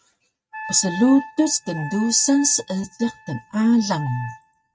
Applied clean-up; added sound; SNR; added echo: neural mask model RNNoise.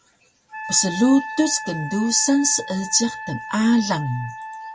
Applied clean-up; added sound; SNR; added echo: none; Wind instrument, woodwind instrument; 12 dB; none.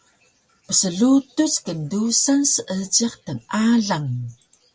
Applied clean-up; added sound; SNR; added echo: none; none; none; none.